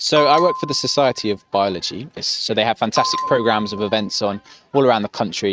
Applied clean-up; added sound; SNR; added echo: neural mask model RNNoise.